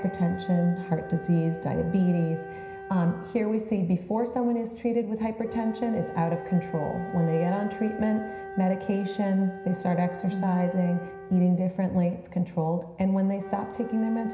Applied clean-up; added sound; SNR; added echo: none; Wind instrument, woodwind instrument; 14 dB; reverberation time 0.9 s.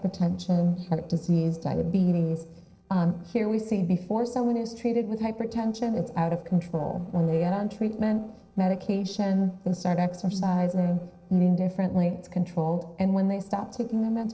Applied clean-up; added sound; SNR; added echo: neural separator model SepFormer DNS4.